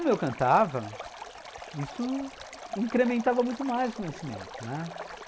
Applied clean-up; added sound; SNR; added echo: none; Stream; 13 dB; none.